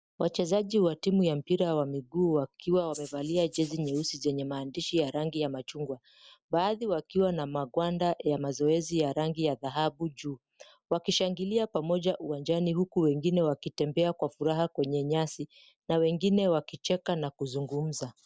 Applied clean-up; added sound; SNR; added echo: neural mask model Resemble Enhance denoiser.